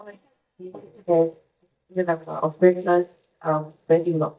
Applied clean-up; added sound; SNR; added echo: neural mask model DeepFilterNet 3.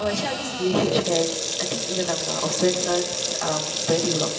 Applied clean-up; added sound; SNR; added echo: none; Sink (filling or washing) / Water tap, faucet; 2 dB; reverberation time 1.4 s.